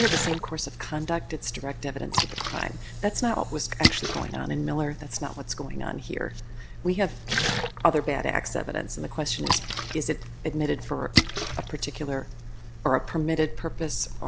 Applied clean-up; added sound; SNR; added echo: none; Splash, splatter; 3 dB; none.